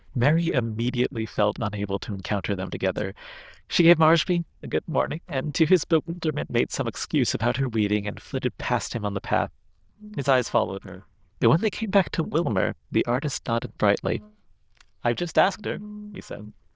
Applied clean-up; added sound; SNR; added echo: neural diffusion model UNIVERSE++.